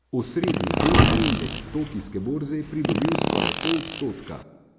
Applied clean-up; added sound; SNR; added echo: none; Thump, thud + Fart; -3 dB; none.